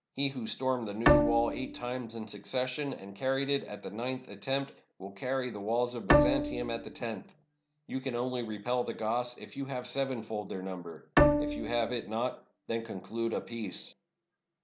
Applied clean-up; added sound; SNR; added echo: none; Bowed string instrument; -4 dB; none.